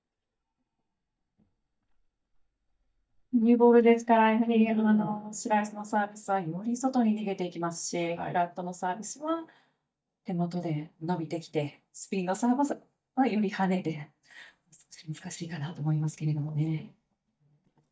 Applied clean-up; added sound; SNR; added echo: neural mask model DeepFilterNet 3.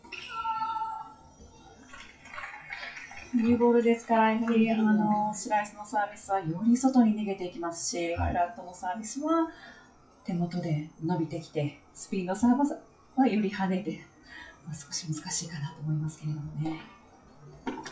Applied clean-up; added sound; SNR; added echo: classical method WPE with log-MMSE.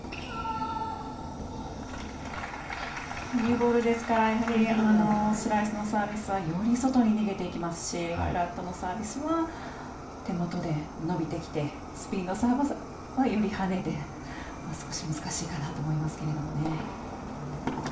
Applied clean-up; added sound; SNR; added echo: none; Fire; 18 dB; reverberation time 0.4 s.